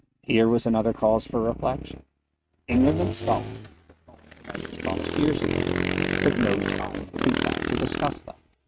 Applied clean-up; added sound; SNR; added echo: neural mask model RNNoise.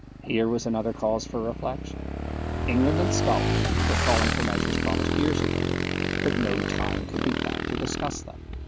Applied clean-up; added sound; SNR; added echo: none; Motorcycle / Engine; -3 dB; none.